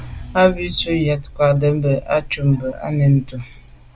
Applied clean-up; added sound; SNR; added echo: none; Wind; 18 dB; none.